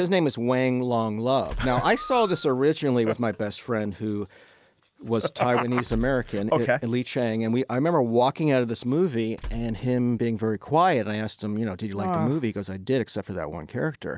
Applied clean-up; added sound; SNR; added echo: none; Tools; 16 dB; none.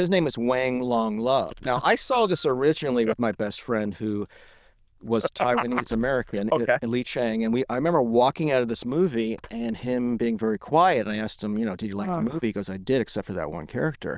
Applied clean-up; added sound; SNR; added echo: neural diffusion model UNIVERSE++.